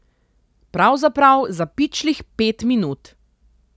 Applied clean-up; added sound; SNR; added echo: none; none; none; none.